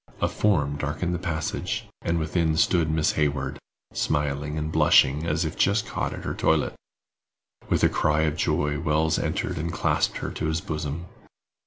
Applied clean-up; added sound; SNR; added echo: none; none; none; none.